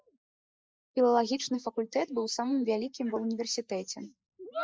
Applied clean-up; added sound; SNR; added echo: neural mask model Resemble Enhance denoiser.